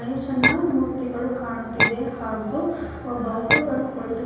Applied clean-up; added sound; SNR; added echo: none; Chink, clink; -1 dB; reverberation time 1.3 s.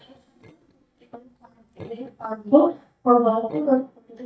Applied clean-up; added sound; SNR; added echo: neural mask model DeepFilterNet 3.